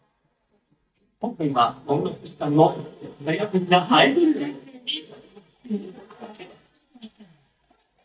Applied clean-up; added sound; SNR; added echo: neural mask model DeepFilterNet 3.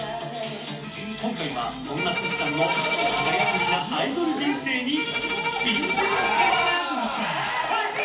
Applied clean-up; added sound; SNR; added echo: none; Bowed string instrument; 4 dB; reverberation time 0.4 s.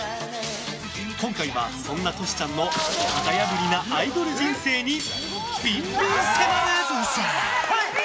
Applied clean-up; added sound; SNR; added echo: none; none; none; none.